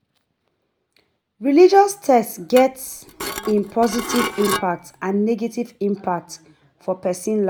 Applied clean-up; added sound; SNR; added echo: none; Dishes, pots, and pans / Glass; 8 dB; none.